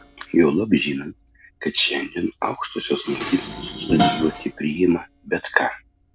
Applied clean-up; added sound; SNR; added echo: none; Dishes, pots, and pans; 8 dB; none.